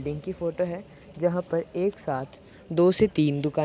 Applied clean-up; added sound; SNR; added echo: none; none; none; none.